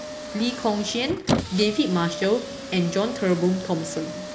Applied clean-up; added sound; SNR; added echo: none; Squeak; 7 dB; none.